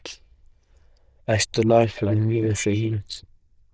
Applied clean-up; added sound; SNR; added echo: neural diffusion model UNIVERSE++.